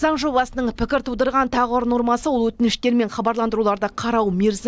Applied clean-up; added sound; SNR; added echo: none; none; none; none.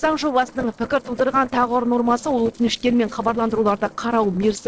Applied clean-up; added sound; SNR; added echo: neural separator model SepFormer DNS4.